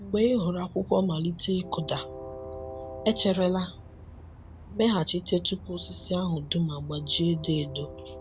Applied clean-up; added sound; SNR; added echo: none; Train; 14 dB; none.